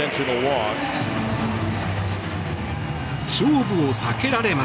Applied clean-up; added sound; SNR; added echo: none; none; none; none.